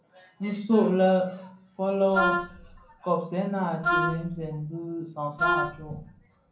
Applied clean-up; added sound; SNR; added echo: none; Wind instrument, woodwind instrument; 1 dB; reverberation time 0.6 s.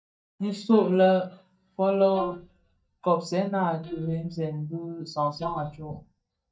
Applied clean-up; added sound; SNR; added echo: neural mask model DeepFilterNet 3.